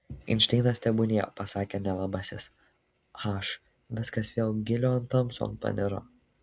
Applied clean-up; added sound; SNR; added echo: none; none; none; none.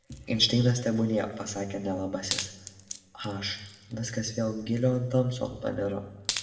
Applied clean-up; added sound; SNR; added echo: none; Wood; 13 dB; reverberation time 1.4 s.